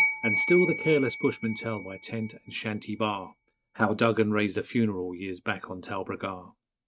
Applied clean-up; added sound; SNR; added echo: neural mask model RNNoise.